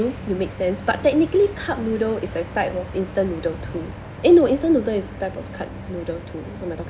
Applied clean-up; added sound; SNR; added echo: none; none; none; none.